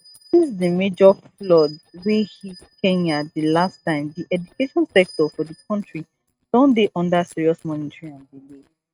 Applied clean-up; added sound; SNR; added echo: neural mask model RNNoise.